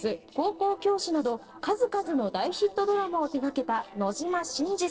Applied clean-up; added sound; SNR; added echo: neural separator model SepFormer DNS4.